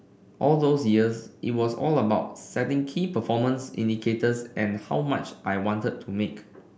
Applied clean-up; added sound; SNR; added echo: none; none; none; none.